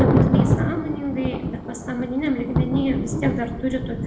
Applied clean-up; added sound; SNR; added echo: none; Thunder; -3 dB; reverberation time 0.7 s.